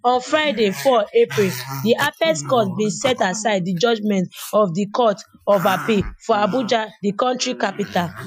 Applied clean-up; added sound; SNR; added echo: classical method Wiener filter.